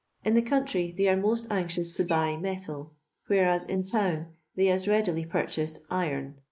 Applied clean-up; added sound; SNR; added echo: neural mask model Resemble Enhance denoiser.